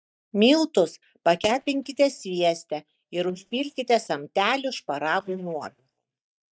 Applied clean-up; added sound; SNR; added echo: neural mask model DeepFilterNet 3.